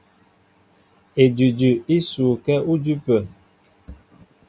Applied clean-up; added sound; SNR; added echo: none; none; none; none.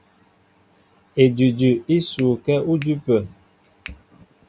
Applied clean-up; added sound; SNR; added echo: none; Finger snapping; 20 dB; none.